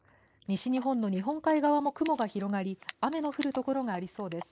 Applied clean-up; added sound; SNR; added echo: neural mask model Resemble Enhance denoiser.